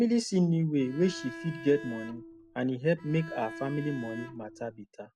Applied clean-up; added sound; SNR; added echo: none; Bowed string instrument; 14 dB; none.